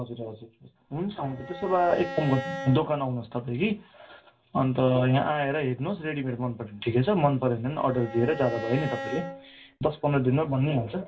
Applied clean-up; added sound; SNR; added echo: none; Bowed string instrument; 11 dB; reverberation time 0.2 s.